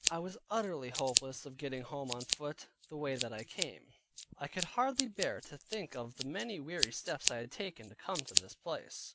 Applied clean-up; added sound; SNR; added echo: none; Scissors; 0 dB; none.